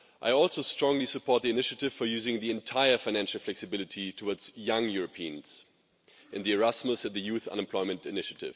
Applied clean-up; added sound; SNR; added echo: none; none; none; none.